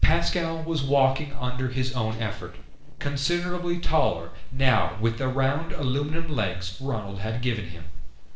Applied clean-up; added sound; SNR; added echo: neural separator model SepFormer DNS4.